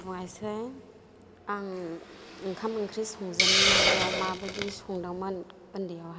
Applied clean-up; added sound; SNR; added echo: none; Hiss; -4 dB; none.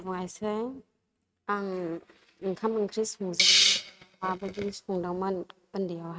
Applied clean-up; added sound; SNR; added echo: neural mask model RNNoise.